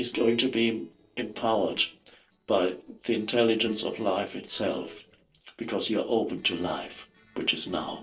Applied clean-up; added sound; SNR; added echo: neural separator model SepFormer DNS4.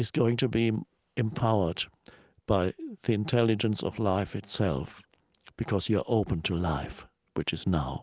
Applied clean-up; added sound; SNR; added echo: none; none; none; none.